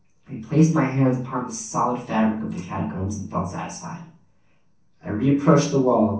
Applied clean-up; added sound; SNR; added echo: none; none; none; reverberation time 0.6 s.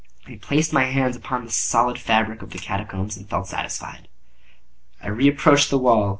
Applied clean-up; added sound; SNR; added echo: none; none; none; none.